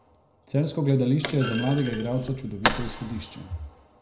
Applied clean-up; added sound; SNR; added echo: none; Thump, thud; 7 dB; reverberation time 0.4 s.